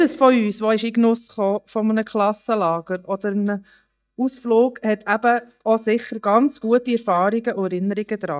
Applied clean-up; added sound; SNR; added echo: neural mask model DeepFilterNet 3.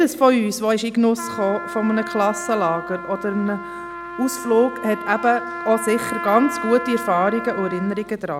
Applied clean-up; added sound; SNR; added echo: none; Trumpet; 10 dB; none.